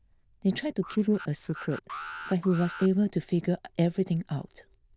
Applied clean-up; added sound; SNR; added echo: neural diffusion model UNIVERSE++.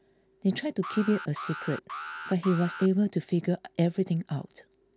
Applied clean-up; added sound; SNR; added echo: none; Alarm; 12 dB; none.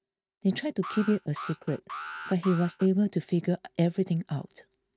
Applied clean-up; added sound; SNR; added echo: neural mask model RNNoise.